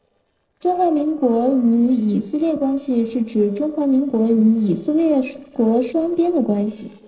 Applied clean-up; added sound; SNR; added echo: neural separator model SepFormer DNS4.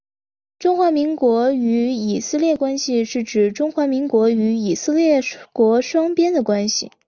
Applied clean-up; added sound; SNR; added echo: none; none; none; none.